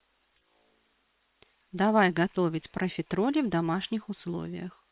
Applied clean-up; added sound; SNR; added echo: neural separator model SepFormer WHAM!.